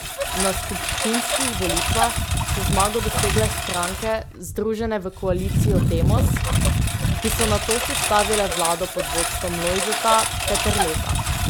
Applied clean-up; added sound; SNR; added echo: none; Engine; -3 dB; none.